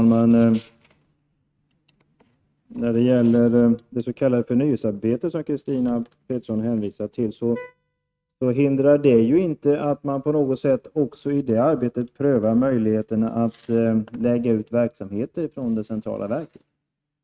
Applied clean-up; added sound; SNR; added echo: neural mask model RNNoise.